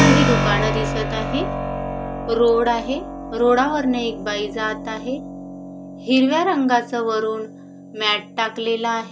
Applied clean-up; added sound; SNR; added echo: none; Keyboard (musical); 4 dB; none.